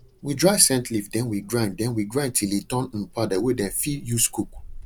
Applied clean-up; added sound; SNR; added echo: none; Bird vocalization, bird call, bird song; 19 dB; none.